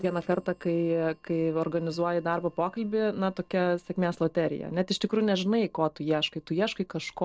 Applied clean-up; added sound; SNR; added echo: neural separator model SepFormer DNS4.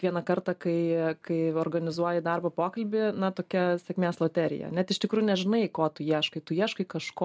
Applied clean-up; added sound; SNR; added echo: none; none; none; none.